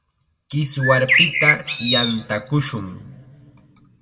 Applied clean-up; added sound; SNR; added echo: none; Bird; -3 dB; reverberation time 1.6 s.